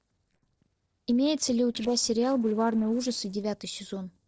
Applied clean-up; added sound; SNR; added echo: neural separator model SepFormer DNS4.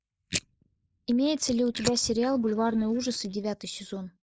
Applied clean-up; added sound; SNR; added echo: neural mask model Resemble Enhance denoiser.